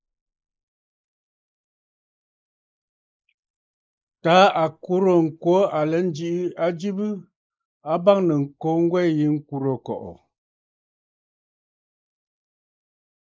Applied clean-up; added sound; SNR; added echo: neural mask model Resemble Enhance denoiser.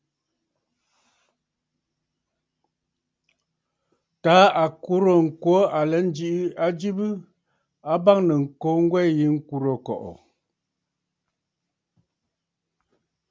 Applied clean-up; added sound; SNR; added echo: none; none; none; none.